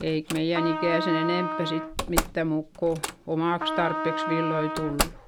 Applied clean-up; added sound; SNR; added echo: none; Trumpet + Slam; 3 dB; none.